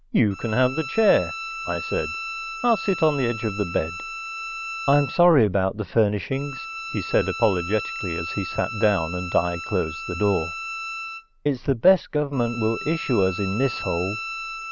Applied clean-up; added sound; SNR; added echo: none; Bowed string instrument; 10 dB; none.